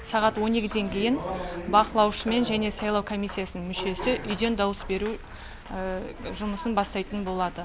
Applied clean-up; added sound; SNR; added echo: none; none; none; none.